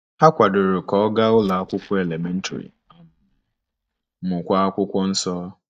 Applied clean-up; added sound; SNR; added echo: neural mask model DeepFilterNet 3.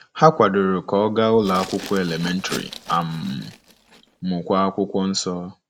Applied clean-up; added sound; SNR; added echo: none; Glass; 17 dB; none.